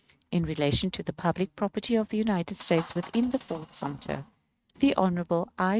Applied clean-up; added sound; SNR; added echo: neural mask model RNNoise.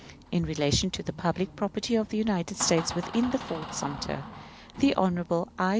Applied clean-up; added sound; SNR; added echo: none; Door; 14 dB; none.